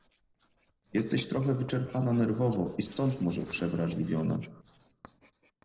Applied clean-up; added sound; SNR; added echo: neural separator model SepFormer DNS4.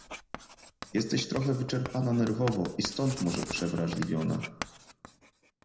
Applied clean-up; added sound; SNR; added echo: none; Writing; 12 dB; reverberation time 0.8 s.